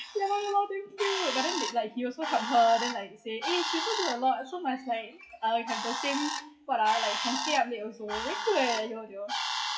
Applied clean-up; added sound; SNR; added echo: classical method WPE with log-MMSE.